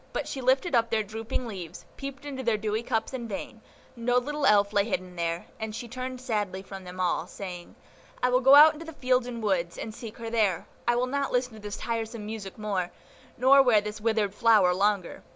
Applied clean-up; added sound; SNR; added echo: none; none; none; none.